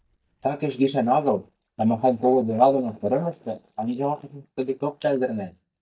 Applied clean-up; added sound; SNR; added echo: neural mask model DeepFilterNet 3.